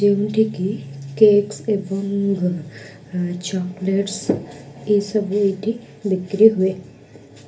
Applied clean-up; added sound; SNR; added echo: none; none; none; reverberation time 0.3 s.